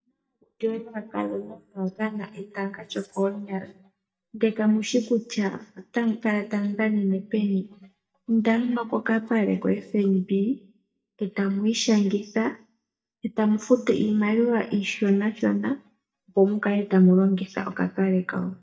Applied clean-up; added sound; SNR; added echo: neural mask model DeepFilterNet 3.